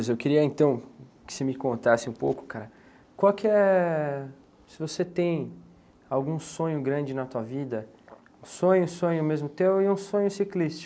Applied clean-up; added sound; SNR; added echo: none; none; none; none.